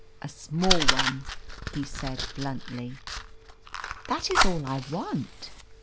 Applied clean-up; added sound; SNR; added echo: none; Fire; -4 dB; none.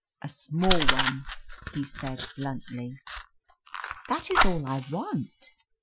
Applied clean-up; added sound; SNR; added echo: classical method Wiener filter.